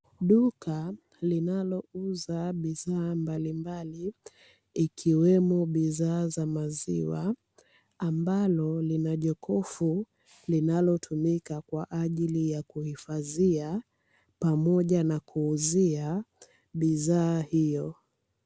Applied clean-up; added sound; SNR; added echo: none; none; none; none.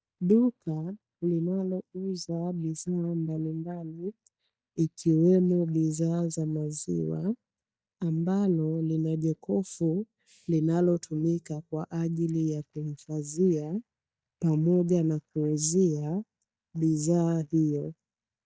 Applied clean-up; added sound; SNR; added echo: neural mask model DeepFilterNet 3.